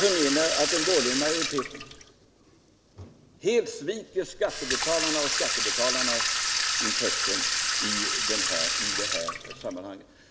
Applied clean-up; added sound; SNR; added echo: none; Sink (filling or washing) / Water tap, faucet; -2 dB; none.